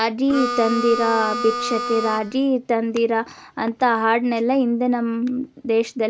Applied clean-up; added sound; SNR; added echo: none; Harmonica; 5 dB; none.